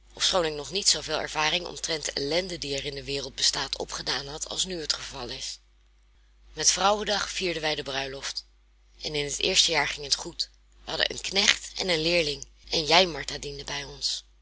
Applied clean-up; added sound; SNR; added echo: none; none; none; none.